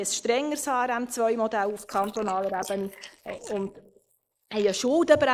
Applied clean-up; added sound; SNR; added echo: neural mask model Resemble Enhance denoiser.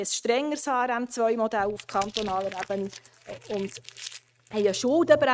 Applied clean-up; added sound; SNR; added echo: neural mask model RNNoise.